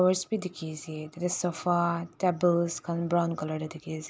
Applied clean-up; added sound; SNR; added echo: none; none; none; none.